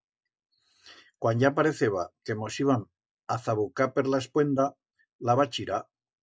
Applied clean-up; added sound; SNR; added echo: none; none; none; none.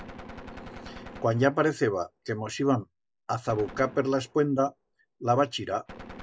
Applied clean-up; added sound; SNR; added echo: none; Gunshot, gunfire; 18 dB; none.